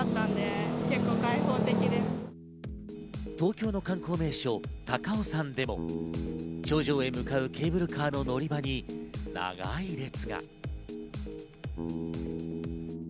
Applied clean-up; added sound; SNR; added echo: none; Bass guitar; 9 dB; none.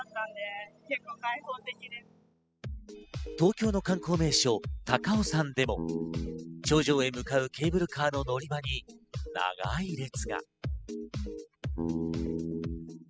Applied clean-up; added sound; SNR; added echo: classical method spectral subtraction.